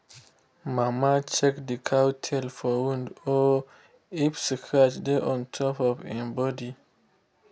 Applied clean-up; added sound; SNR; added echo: none; none; none; none.